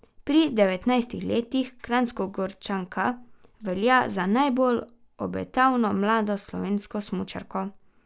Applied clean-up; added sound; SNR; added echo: none; none; none; none.